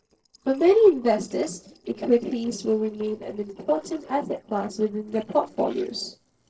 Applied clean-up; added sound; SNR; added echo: neural separator model SepFormer DNS4.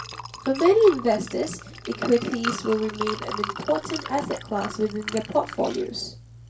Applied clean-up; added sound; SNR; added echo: none; Liquid; 10 dB; reverberation time 0.2 s.